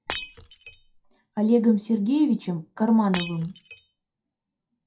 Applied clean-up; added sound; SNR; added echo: classical method WPE with log-MMSE.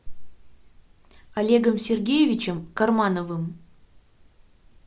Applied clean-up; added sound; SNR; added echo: none; none; none; none.